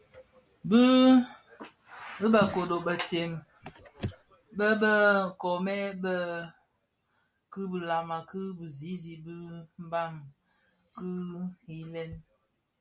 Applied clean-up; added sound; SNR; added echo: none; Snare drum; 10 dB; none.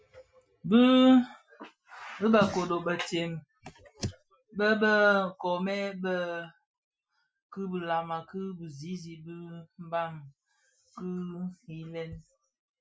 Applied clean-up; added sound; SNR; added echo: classical method Wiener filter.